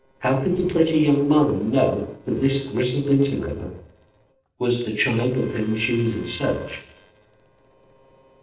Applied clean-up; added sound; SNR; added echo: neural separator model SepFormer DNS4.